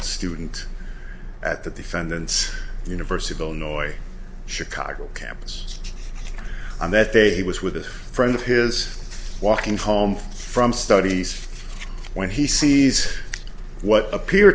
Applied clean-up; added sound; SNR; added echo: none; none; none; none.